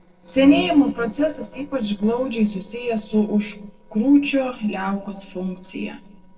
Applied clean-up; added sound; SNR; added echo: neural separator model SepFormer DNS4.